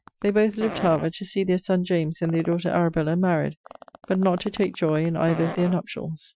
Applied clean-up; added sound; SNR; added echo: classical method Wiener filter.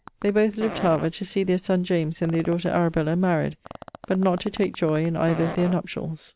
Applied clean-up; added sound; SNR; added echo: none; Fart; 16 dB; none.